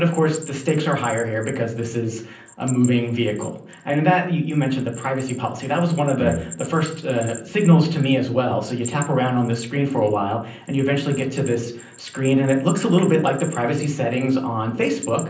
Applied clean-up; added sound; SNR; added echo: none; Bell; 19 dB; reverberation time 0.6 s.